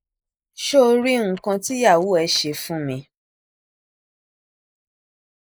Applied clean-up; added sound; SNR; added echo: neural mask model Resemble Enhance denoiser.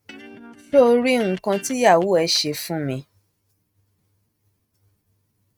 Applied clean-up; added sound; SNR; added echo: neural mask model RNNoise.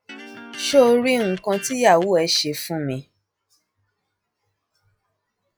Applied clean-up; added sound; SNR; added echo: classical method log-MMSE.